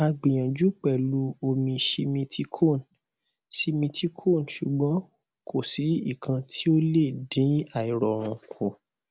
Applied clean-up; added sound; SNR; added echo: none; none; none; none.